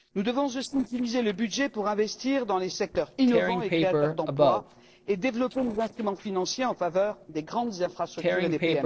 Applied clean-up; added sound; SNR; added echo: neural separator model SepFormer DNS4.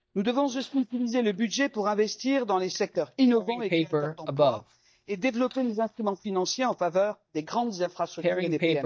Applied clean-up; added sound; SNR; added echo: neural mask model DeepFilterNet 3.